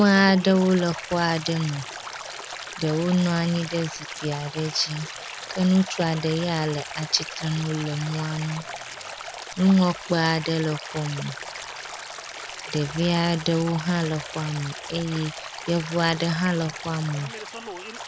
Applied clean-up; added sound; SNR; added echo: none; Stream; 12 dB; none.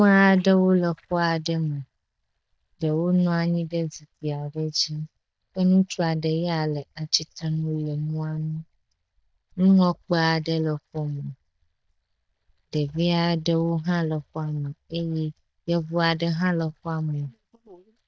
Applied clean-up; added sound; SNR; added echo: neural mask model DeepFilterNet 3.